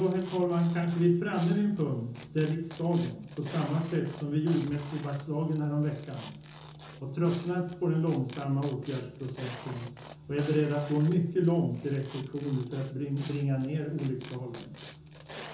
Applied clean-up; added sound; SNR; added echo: none; Tearing; 20 dB; reverberation time 0.7 s.